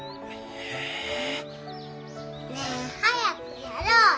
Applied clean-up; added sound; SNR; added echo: none; Telephone; 19 dB; none.